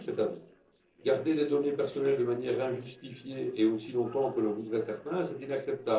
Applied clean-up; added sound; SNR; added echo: neural separator model SepFormer DNS4.